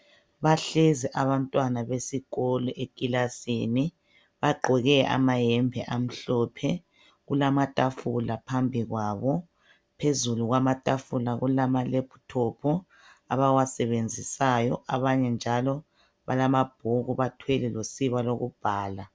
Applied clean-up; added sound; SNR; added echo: none; none; none; none.